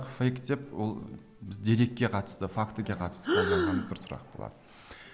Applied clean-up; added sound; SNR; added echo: none; Breathing; -1 dB; none.